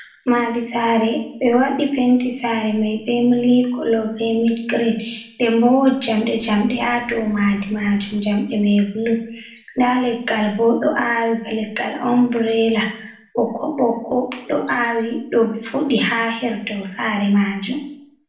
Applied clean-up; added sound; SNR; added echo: neural separator model SepFormer DNS4.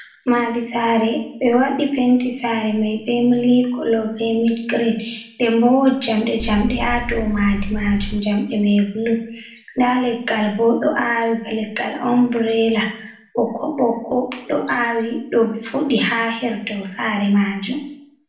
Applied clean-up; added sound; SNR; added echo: none; Buzz; 7 dB; reverberation time 0.6 s.